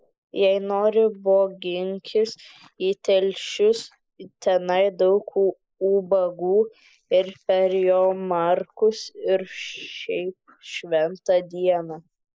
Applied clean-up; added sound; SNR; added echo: neural mask model Resemble Enhance denoiser.